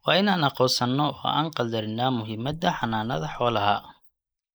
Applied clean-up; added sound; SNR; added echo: neural mask model Resemble Enhance denoiser.